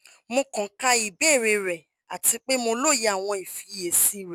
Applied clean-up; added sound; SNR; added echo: none; none; none; none.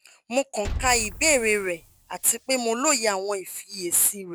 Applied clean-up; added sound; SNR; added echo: none; Liquid; 13 dB; none.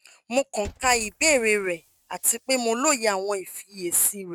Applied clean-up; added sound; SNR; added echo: neural mask model RNNoise.